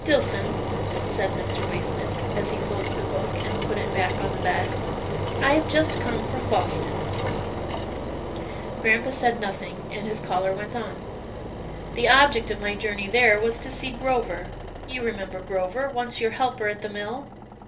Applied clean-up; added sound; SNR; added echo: none; Engine; 3 dB; reverberation time 0.3 s.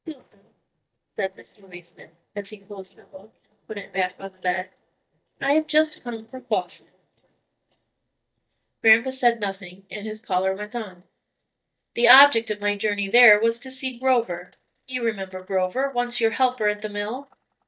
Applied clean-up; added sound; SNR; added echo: neural mask model DeepFilterNet 3.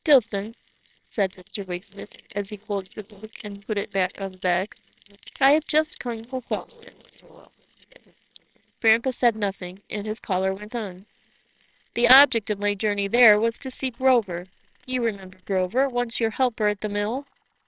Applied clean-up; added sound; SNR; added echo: neural separator model SepFormer WHAMR!.